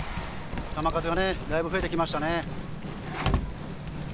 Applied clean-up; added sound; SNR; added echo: none; Typing; 3 dB; none.